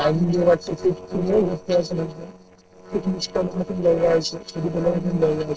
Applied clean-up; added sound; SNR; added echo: neural separator model SepFormer DNS4.